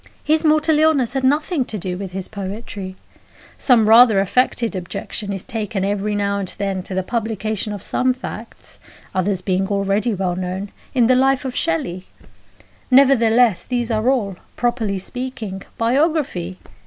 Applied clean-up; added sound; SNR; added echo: none; none; none; none.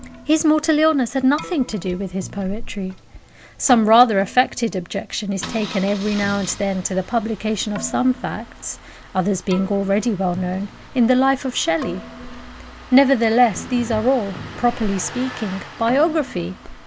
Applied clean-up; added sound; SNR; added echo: none; Engine starting + Keyboard (musical); 16 dB; none.